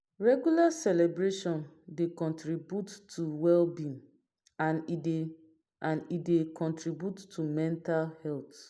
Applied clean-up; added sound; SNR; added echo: none; none; none; none.